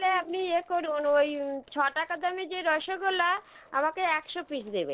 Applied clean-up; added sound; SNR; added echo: neural separator model SepFormer DNS4.